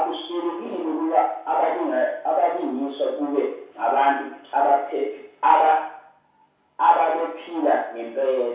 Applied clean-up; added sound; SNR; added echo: none; none; none; reverberation time 0.6 s.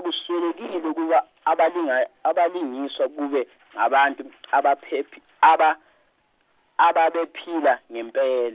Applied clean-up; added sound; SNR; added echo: none; none; none; none.